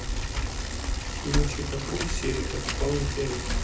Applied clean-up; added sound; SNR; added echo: none; Bicycle; -4 dB; reverberation time 0.4 s.